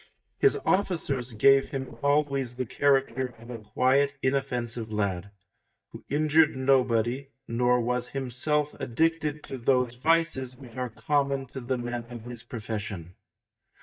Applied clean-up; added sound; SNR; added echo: neural mask model DeepFilterNet 3.